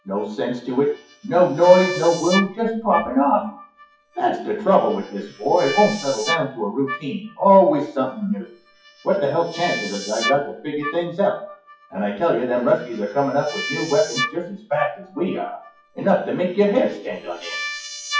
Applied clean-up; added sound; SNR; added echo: classical method WPE with log-MMSE.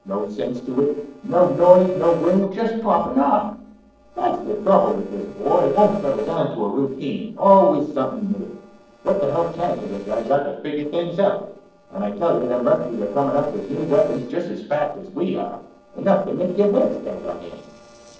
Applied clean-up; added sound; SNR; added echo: neural separator model SepFormer DNS4.